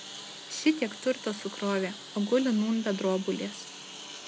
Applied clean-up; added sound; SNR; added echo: none; Engine; 13 dB; none.